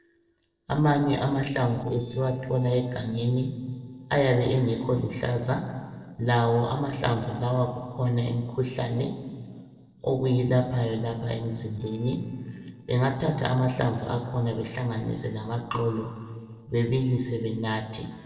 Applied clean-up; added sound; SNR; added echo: neural separator model SepFormer DNS4.